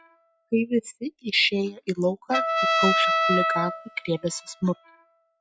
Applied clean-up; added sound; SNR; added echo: classical method log-MMSE.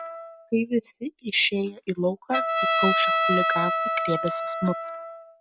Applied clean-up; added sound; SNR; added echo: none; Trumpet; -1 dB; none.